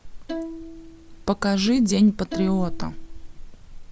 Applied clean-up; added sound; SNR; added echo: none; Bowed string instrument; 12 dB; none.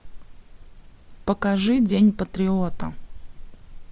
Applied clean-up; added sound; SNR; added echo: none; none; none; none.